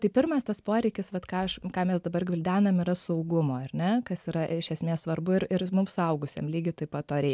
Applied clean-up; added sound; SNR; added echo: none; none; none; none.